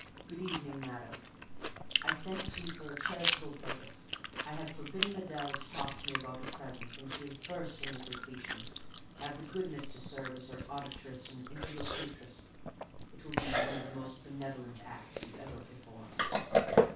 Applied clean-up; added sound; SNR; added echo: none; Chewing, mastication; -4 dB; reverberation time 0.3 s.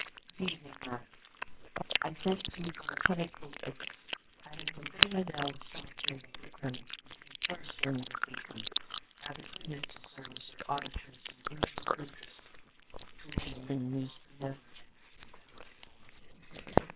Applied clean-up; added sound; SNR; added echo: neural separator model SepFormer WHAMR!.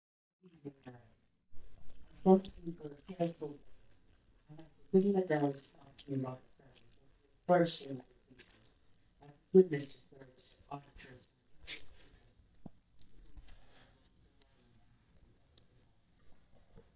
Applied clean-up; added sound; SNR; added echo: neural mask model DeepFilterNet 3.